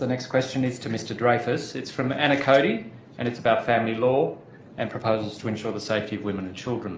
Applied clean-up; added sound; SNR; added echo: none; none; none; none.